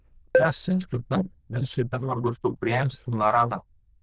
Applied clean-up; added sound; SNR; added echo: neural diffusion model UNIVERSE++.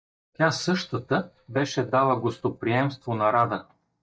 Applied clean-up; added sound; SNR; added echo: neural mask model DeepFilterNet 3.